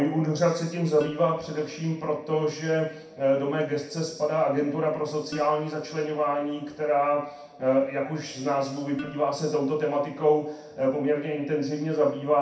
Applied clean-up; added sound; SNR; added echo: none; Plucked string instrument; 20 dB; reverberation time 0.6 s.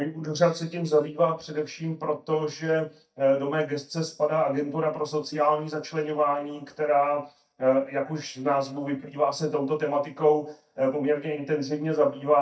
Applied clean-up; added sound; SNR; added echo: neural mask model DeepFilterNet 3.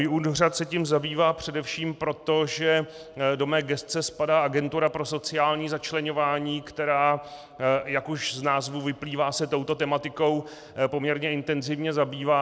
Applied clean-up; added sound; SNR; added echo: none; none; none; none.